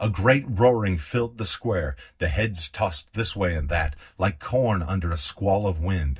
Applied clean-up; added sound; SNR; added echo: neural mask model DeepFilterNet 3.